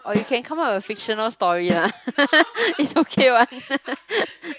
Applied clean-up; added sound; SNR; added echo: none; Snare drum; 12 dB; none.